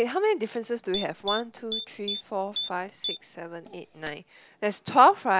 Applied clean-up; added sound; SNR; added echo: none; Typing; 9 dB; none.